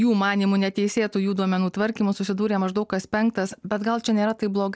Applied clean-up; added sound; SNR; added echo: none; none; none; none.